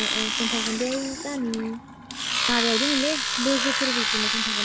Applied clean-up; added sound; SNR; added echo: none; Domestic sounds, home sounds; -2 dB; none.